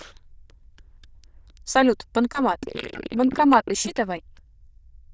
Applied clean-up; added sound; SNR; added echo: neural diffusion model UNIVERSE++.